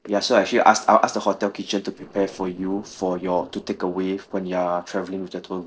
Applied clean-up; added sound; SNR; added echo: neural separator model SepFormer DNS4.